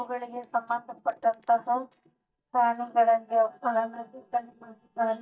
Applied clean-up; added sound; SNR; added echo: neural mask model DeepFilterNet 3.